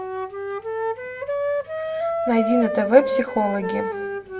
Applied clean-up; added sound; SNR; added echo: none; Wind instrument, woodwind instrument; 2 dB; reverberation time 0.7 s.